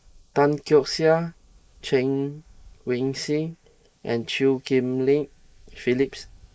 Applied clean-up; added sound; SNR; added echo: neural mask model Resemble Enhance denoiser.